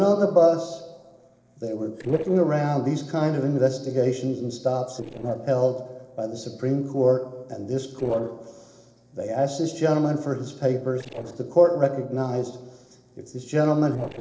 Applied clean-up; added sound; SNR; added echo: neural separator model SepFormer DNS4.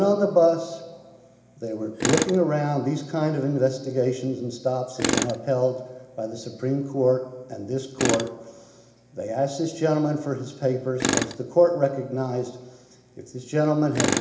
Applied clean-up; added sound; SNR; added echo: none; Tools; 8 dB; reverberation time 1.0 s.